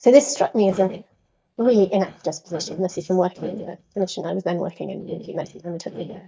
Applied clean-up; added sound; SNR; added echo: neural mask model DeepFilterNet 3.